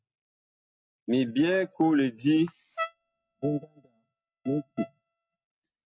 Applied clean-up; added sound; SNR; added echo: neural mask model RNNoise.